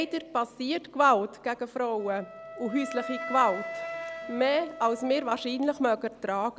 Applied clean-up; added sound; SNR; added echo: none; Wind instrument, woodwind instrument; 12 dB; none.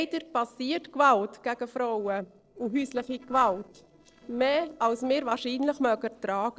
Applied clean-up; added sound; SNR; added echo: neural separator model SepFormer DNS4.